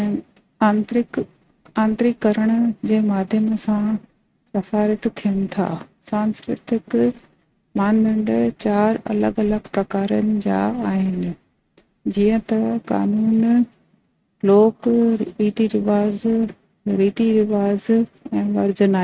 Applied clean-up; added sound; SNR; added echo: neural mask model RNNoise.